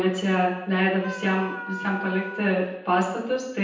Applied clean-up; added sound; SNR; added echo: none; Wind instrument, woodwind instrument; 11 dB; reverberation time 0.9 s.